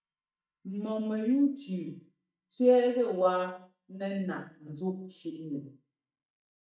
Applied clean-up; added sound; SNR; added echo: neural mask model DeepFilterNet 3.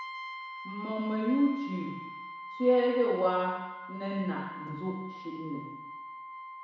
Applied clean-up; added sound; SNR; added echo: none; Brass instrument; 11 dB; reverberation time 1.1 s.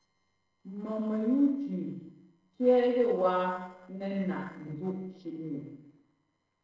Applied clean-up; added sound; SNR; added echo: neural separator model SepFormer DNS4.